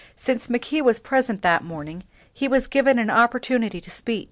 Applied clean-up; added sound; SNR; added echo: none; none; none; none.